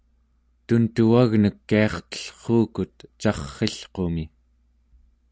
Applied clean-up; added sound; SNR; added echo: none; none; none; none.